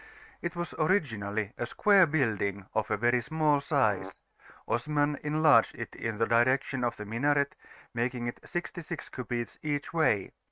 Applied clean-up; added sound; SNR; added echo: neural mask model RNNoise.